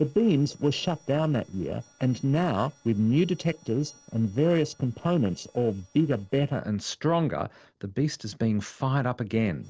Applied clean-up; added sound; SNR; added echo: neural separator model SepFormer DNS4.